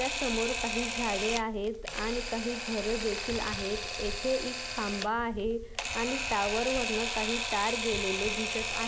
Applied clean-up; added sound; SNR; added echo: none; Camera; 2 dB; none.